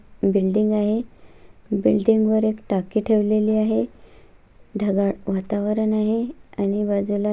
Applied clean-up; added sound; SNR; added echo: none; none; none; none.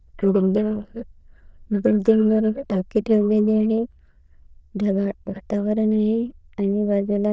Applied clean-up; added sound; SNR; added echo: neural diffusion model UNIVERSE++.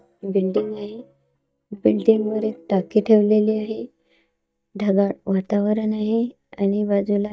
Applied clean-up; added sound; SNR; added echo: neural mask model DeepFilterNet 3.